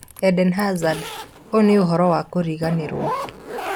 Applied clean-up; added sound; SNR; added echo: none; Zipper (clothing); 12 dB; none.